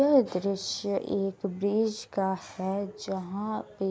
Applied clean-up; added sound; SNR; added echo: none; none; none; none.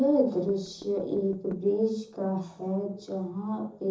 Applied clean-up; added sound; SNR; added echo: neural separator model SepFormer DNS4.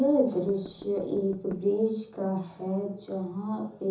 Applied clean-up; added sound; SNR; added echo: none; Knock / Wood; 18 dB; reverberation time 0.6 s.